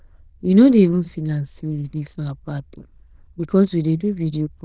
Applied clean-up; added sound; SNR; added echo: neural diffusion model UNIVERSE++.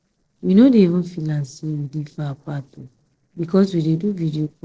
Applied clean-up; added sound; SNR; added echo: neural separator model SepFormer DNS4.